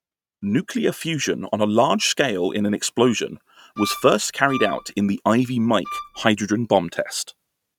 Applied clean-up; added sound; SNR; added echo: neural mask model RNNoise.